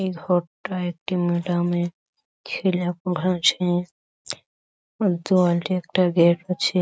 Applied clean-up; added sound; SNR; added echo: none; none; none; none.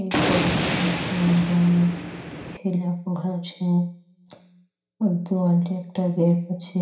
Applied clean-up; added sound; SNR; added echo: none; Thunder; 2 dB; reverberation time 0.5 s.